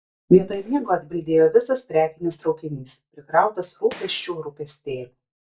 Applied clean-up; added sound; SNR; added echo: neural mask model DeepFilterNet 3.